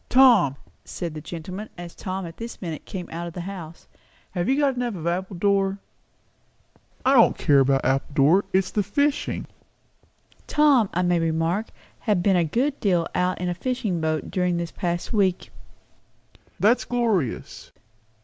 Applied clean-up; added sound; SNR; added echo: none; none; none; none.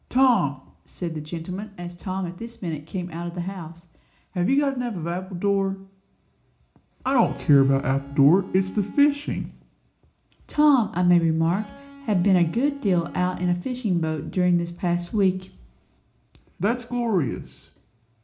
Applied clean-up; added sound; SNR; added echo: none; Electric guitar; 17 dB; reverberation time 0.4 s.